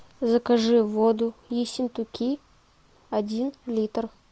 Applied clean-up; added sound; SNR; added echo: none; none; none; none.